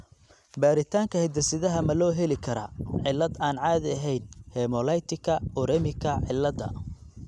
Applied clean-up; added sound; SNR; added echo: none; none; none; none.